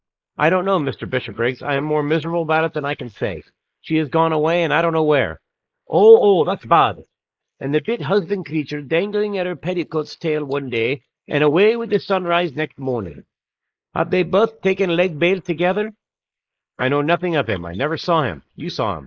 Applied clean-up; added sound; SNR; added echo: neural mask model Resemble Enhance denoiser.